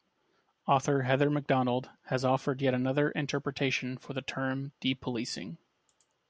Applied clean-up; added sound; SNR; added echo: none; none; none; none.